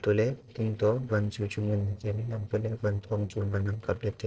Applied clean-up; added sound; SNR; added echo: neural separator model SepFormer DNS4.